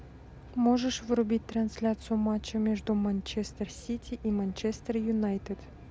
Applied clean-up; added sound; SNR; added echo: none; Aircraft; 17 dB; none.